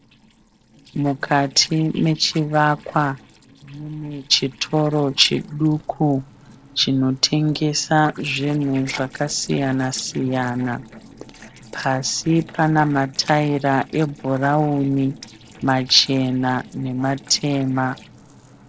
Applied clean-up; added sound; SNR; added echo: neural separator model SepFormer DNS4.